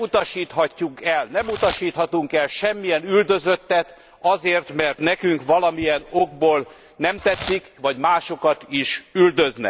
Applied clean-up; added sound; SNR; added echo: none; Packing tape, duct tape / Tearing; 16 dB; none.